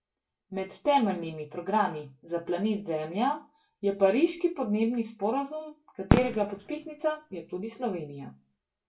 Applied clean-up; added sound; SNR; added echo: none; Fireworks; 2 dB; reverberation time 0.2 s.